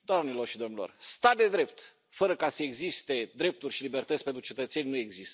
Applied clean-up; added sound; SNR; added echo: none; none; none; none.